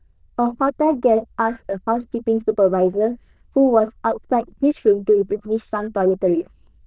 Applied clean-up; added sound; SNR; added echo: neural diffusion model UNIVERSE++.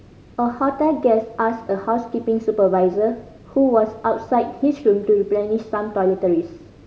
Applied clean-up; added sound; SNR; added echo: none; none; none; none.